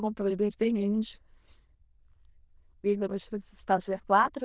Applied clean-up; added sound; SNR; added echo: neural diffusion model UNIVERSE++.